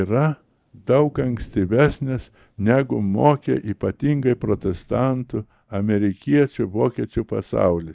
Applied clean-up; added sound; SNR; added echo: neural mask model DeepFilterNet 3.